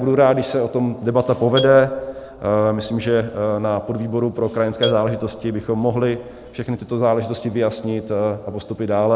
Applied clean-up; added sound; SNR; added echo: none; Marimba, xylophone; 11 dB; none.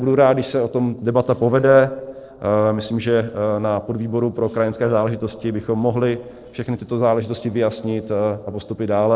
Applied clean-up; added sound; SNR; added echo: neural separator model SepFormer DNS4.